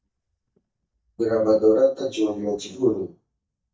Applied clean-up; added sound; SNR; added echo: neural mask model DeepFilterNet 3.